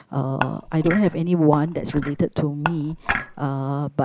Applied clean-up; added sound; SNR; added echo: neural mask model Resemble Enhance denoiser.